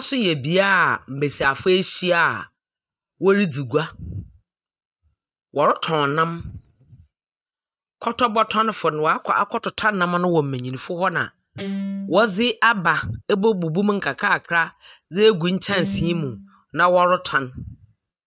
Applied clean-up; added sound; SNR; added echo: neural mask model RNNoise.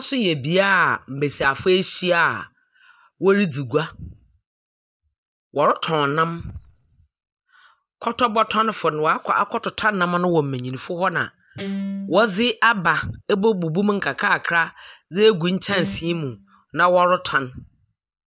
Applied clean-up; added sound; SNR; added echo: neural mask model DeepFilterNet 3.